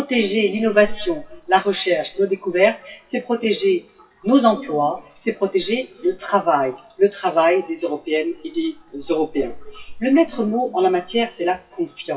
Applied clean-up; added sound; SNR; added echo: classical method WPE with log-MMSE.